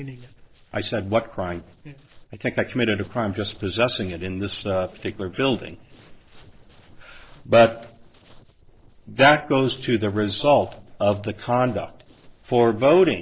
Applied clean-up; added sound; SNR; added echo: neural separator model SepFormer DNS4.